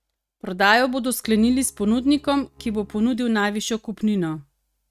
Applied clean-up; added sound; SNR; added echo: neural mask model RNNoise.